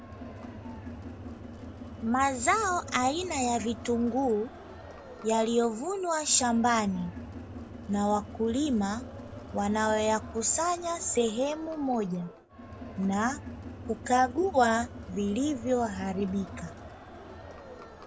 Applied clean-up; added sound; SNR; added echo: none; Crowd; 13 dB; none.